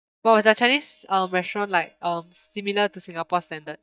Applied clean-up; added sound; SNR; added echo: neural mask model DeepFilterNet 3.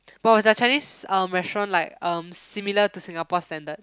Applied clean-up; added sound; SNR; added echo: none; none; none; none.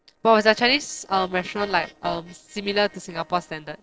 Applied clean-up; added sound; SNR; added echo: neural separator model SepFormer DNS4.